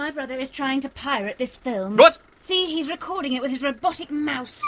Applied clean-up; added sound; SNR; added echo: none; none; none; none.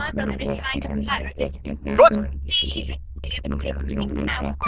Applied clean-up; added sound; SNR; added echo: neural diffusion model UNIVERSE++.